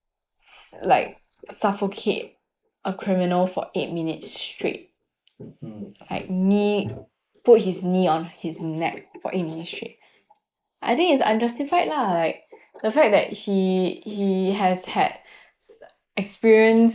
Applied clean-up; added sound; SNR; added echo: neural mask model Resemble Enhance denoiser.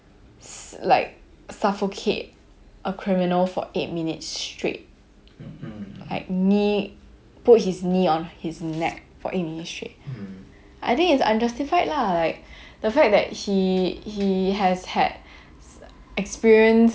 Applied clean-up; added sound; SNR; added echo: none; none; none; none.